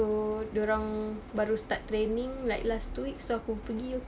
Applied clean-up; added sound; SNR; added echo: none; none; none; none.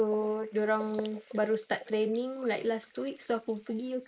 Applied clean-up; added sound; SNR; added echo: neural mask model Resemble Enhance denoiser.